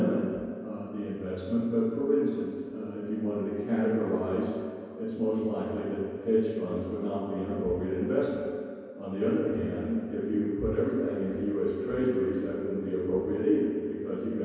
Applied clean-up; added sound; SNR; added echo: none; none; none; reverberation time 2.2 s.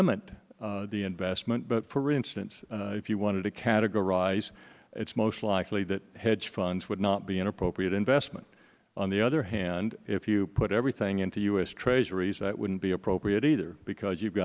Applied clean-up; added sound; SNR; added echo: none; none; none; none.